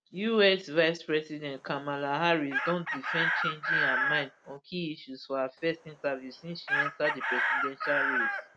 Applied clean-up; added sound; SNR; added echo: none; Chicken, rooster; 2 dB; none.